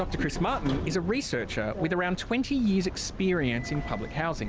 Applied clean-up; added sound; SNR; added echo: none; none; none; none.